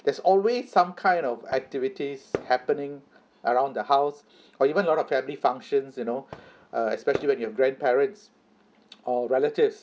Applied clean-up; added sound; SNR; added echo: none; Fireworks; 17 dB; none.